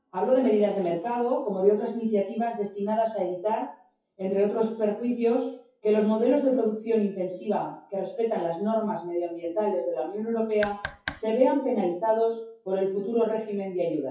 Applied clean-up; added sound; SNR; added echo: classical method WPE with log-MMSE.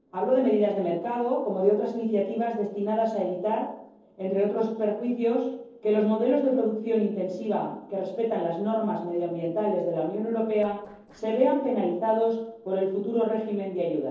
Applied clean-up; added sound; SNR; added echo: neural separator model SepFormer DNS4.